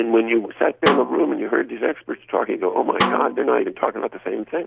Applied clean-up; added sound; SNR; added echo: none; Snare drum; 7 dB; none.